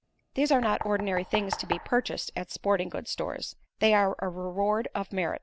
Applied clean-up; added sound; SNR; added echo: none; Knock; 11 dB; none.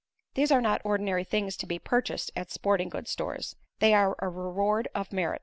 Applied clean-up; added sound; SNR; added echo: none; none; none; none.